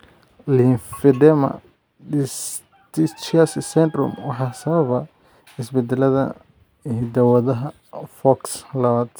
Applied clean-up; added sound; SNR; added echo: none; none; none; none.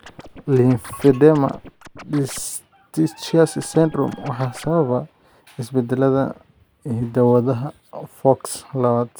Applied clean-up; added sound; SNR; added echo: none; Scratching (performance technique); 19 dB; none.